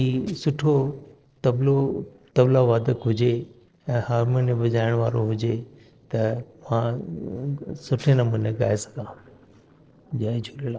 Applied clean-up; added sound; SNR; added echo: neural separator model SepFormer DNS4.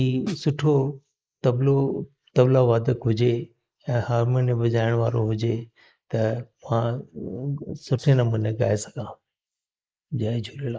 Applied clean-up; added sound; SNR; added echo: neural mask model Resemble Enhance denoiser.